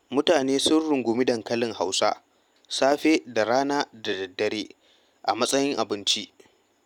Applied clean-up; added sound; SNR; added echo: none; none; none; none.